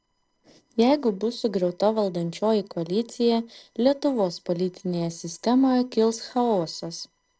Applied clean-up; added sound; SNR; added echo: neural separator model SepFormer DNS4.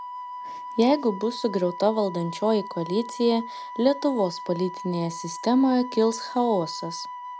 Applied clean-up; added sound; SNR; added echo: none; Wind instrument, woodwind instrument; 12 dB; none.